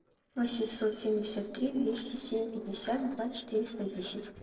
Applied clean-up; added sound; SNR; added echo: neural separator model SepFormer DNS4.